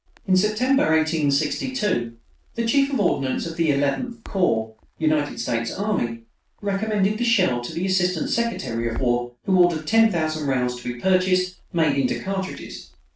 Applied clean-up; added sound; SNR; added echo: none; Crackle; 20 dB; reverberation time 0.3 s.